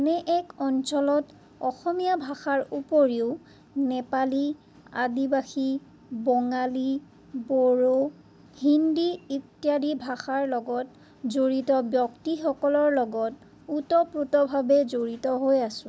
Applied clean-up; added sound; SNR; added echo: none; none; none; none.